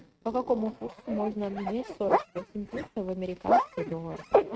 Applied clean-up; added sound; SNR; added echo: neural mask model RNNoise.